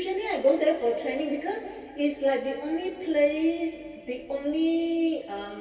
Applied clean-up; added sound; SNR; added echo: none; none; none; reverberation time 2.6 s.